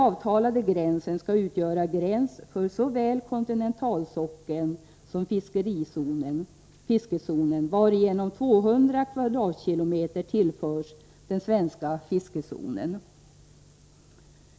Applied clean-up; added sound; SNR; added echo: none; none; none; none.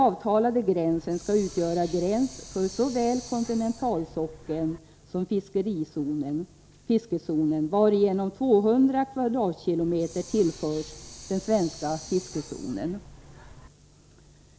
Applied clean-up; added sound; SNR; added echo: none; Hiss; 17 dB; none.